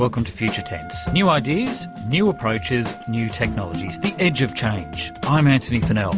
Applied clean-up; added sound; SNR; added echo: none; Wind instrument, woodwind instrument; 18 dB; none.